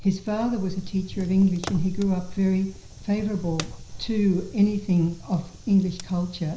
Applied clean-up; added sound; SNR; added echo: none; Fire; 12 dB; reverberation time 0.5 s.